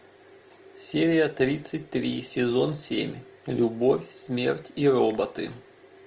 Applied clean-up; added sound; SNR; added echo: none; none; none; none.